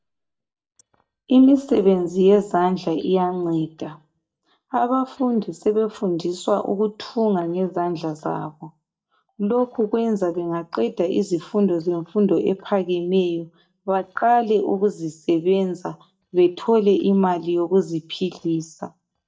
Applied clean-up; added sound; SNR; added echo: neural mask model DeepFilterNet 3.